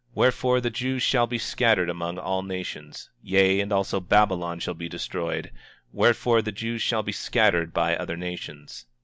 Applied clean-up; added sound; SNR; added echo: none; none; none; none.